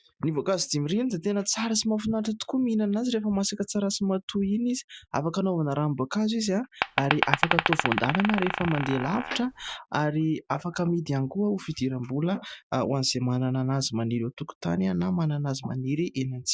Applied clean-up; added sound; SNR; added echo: none; Glass; 1 dB; none.